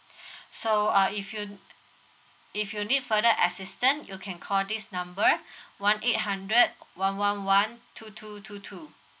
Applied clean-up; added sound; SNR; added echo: none; none; none; none.